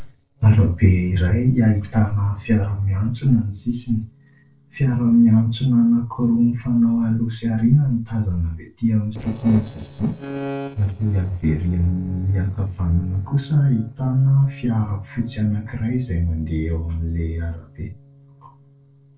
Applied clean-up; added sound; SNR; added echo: neural separator model SepFormer DNS4.